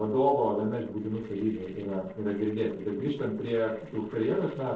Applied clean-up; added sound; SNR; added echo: neural separator model SepFormer DNS4.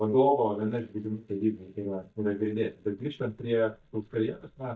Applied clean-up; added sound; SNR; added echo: neural mask model DeepFilterNet 3.